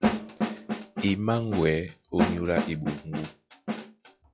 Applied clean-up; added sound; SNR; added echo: classical method log-MMSE.